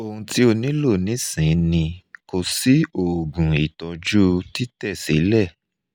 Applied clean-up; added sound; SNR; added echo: none; none; none; none.